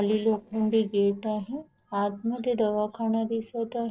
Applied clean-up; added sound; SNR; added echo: neural separator model SepFormer DNS4.